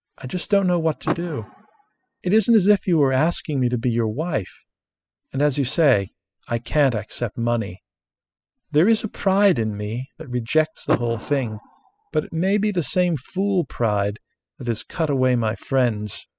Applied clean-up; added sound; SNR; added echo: classical method spectral subtraction.